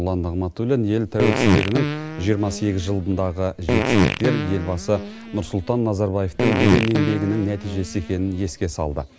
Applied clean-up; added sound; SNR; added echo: none; Fart; 1 dB; none.